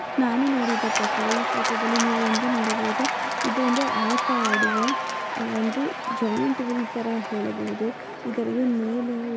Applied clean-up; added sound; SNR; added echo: none; Applause / Cheering; 1 dB; none.